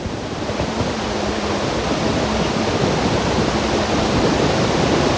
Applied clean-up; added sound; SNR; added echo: none; none; none; none.